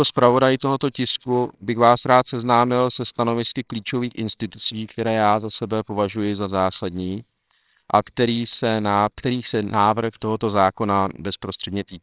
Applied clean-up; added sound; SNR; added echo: neural separator model SepFormer WHAMR!.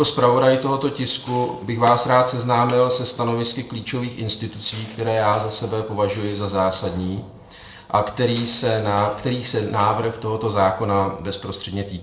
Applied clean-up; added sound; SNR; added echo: neural separator model SepFormer DNS4.